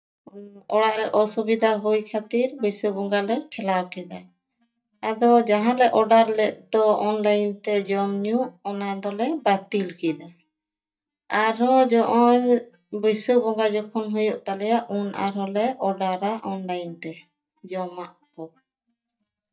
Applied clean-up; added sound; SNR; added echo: neural mask model DeepFilterNet 3.